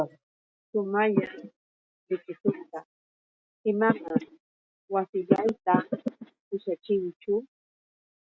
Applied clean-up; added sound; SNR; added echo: none; none; none; none.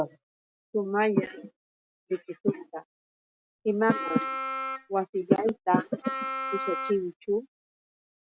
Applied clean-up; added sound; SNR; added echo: none; Wind instrument, woodwind instrument; 4 dB; none.